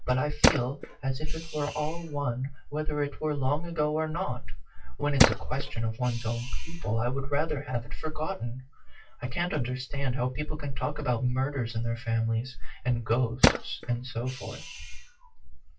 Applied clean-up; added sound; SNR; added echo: classical method WPE with log-MMSE.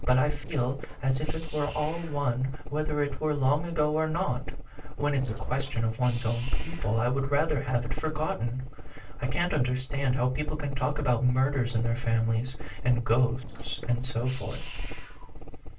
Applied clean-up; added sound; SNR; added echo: neural separator model SepFormer DNS4.